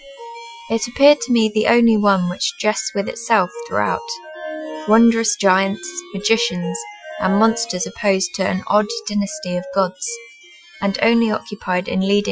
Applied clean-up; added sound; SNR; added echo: classical method Wiener filter.